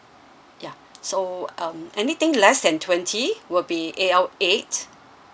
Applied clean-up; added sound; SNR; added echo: none; none; none; none.